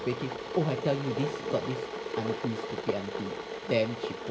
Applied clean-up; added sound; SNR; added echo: none; Boiling / Water; 3 dB; none.